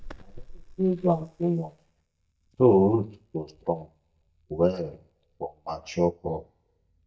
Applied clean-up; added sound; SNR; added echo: neural mask model DeepFilterNet 3.